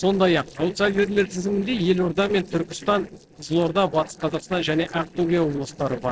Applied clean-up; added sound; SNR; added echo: neural separator model SepFormer DNS4.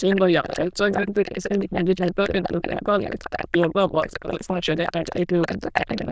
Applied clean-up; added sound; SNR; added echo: neural diffusion model UNIVERSE++.